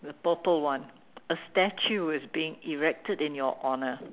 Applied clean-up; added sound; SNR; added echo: none; none; none; none.